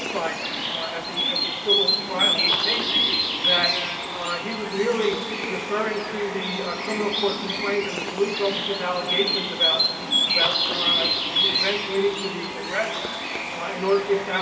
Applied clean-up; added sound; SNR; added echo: none; Bird; -3 dB; reverberation time 2.5 s.